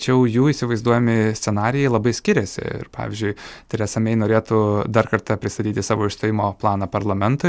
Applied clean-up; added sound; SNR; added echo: none; none; none; none.